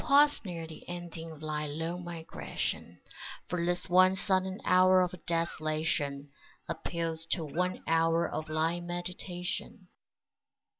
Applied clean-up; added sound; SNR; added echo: none; Cough; 19 dB; none.